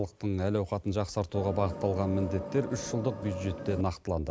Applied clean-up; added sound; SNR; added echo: none; Vehicle; 8 dB; none.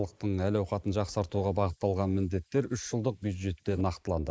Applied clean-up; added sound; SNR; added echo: neural mask model Resemble Enhance denoiser.